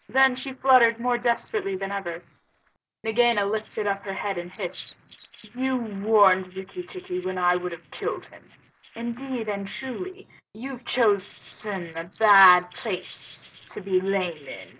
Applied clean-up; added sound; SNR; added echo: neural separator model SepFormer DNS4.